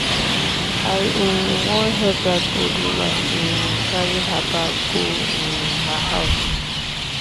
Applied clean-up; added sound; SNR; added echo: none; Traffic noise, roadway noise; -4 dB; none.